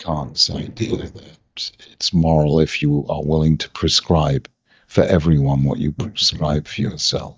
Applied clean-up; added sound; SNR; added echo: neural mask model DeepFilterNet 3.